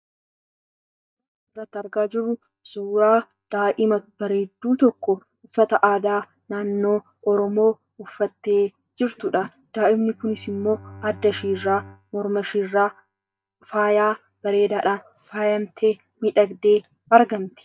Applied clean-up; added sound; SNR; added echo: neural mask model DeepFilterNet 3.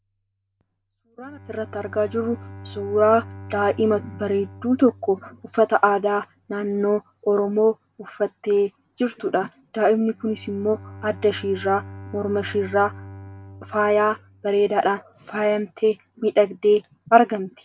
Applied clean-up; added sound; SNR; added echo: none; Bowed string instrument; 20 dB; none.